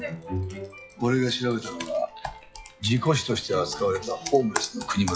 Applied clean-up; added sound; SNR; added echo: classical method log-MMSE.